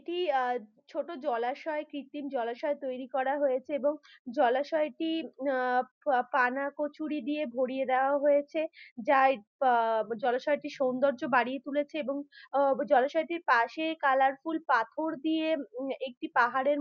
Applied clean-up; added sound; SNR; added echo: none; none; none; none.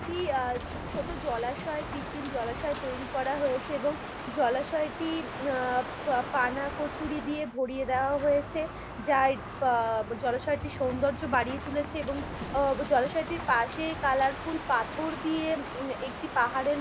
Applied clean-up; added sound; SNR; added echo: none; Crow; 8 dB; none.